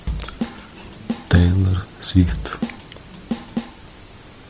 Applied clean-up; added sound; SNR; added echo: none; Drum / Drum kit; 8 dB; none.